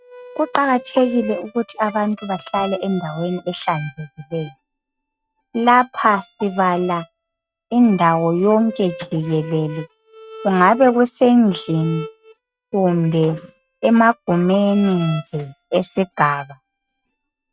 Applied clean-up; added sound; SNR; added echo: neural mask model RNNoise.